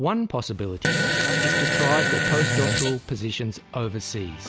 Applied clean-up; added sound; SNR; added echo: none; Fart; -4 dB; none.